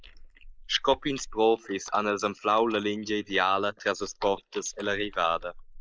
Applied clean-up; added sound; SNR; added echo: neural mask model Resemble Enhance denoiser.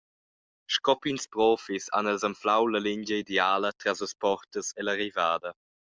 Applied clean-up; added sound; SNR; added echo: none; none; none; none.